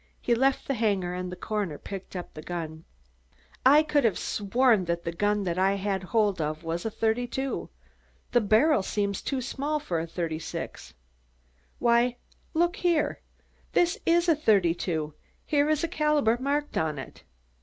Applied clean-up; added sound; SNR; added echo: none; none; none; none.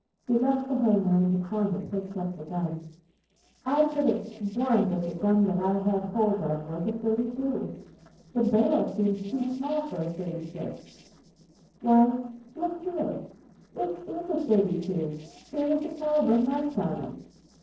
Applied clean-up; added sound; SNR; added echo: neural separator model SepFormer DNS4.